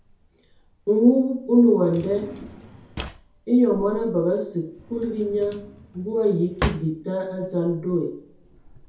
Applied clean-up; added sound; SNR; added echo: none; Drawer open or close; 15 dB; reverberation time 0.6 s.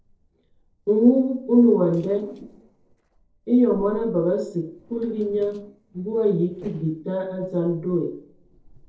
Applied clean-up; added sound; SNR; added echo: neural separator model SepFormer DNS4.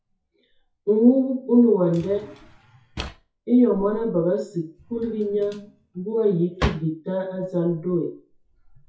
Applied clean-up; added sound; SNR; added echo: classical method WPE with log-MMSE.